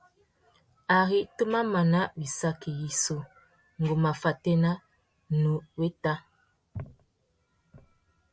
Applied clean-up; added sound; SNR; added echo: none; none; none; none.